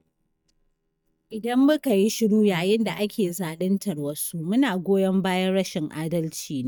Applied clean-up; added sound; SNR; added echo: neural mask model DeepFilterNet 3.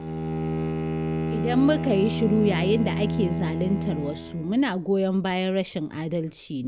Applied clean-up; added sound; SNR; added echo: none; Bowed string instrument; 4 dB; none.